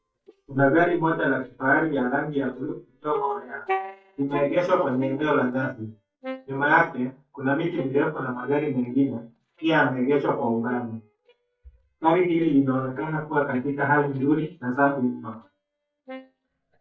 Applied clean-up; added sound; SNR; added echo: neural mask model DeepFilterNet 3.